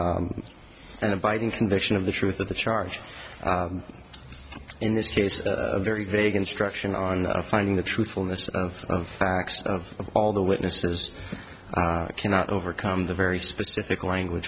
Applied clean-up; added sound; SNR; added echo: none; none; none; none.